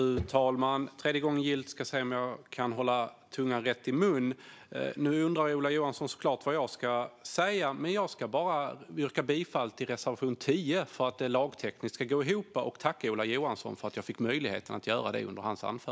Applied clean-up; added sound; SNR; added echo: none; none; none; none.